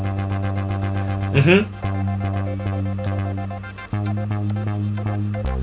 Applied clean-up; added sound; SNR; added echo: none; Keyboard (musical); -3 dB; none.